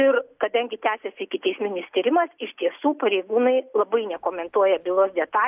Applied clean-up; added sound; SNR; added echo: none; none; none; none.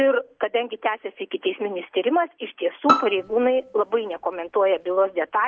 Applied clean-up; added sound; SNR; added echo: none; Bowed string instrument; 2 dB; none.